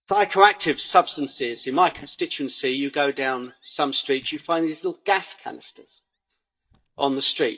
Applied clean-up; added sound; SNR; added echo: neural mask model DeepFilterNet 3.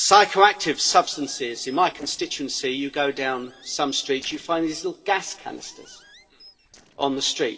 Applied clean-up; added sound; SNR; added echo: neural separator model SepFormer DNS4.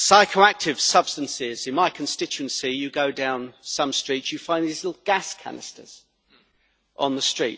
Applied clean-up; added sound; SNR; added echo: none; none; none; none.